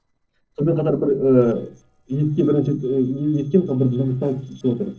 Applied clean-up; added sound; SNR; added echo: neural separator model SepFormer DNS4.